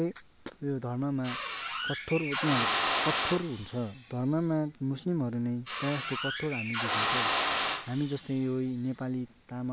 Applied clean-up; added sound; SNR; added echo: none; Drill; 1 dB; none.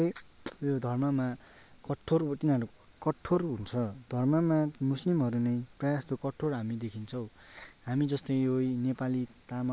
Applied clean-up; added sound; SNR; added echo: none; none; none; none.